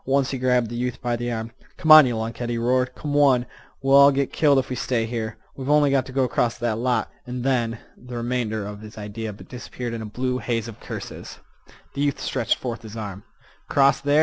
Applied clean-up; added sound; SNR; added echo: none; none; none; none.